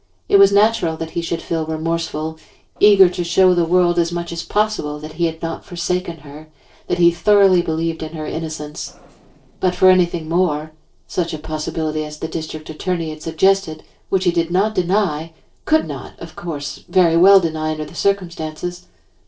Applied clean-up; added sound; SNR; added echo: neural separator model SepFormer DNS4.